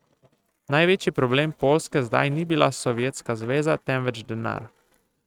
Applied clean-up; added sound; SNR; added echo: neural mask model RNNoise.